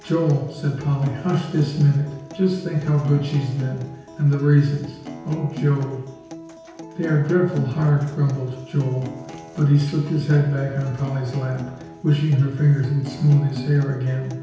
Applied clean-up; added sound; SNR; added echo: none; Acoustic guitar; 16 dB; reverberation time 0.9 s.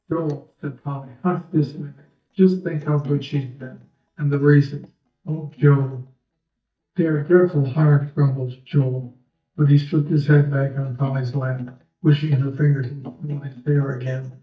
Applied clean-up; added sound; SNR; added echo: neural mask model DeepFilterNet 3.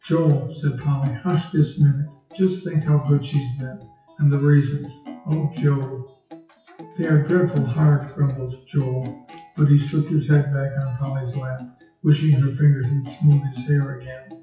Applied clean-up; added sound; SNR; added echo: classical method WPE with log-MMSE.